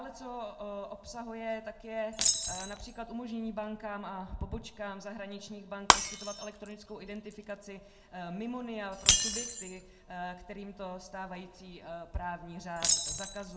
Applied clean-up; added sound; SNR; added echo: none; Shatter; -5 dB; reverberation time 0.3 s.